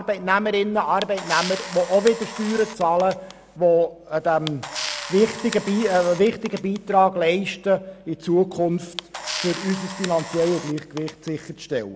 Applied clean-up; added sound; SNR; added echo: none; Camera; 12 dB; none.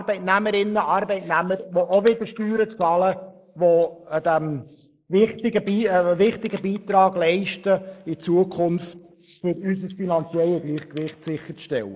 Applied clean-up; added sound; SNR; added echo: neural mask model Resemble Enhance denoiser.